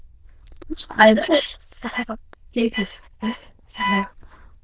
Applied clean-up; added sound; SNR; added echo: neural diffusion model UNIVERSE++.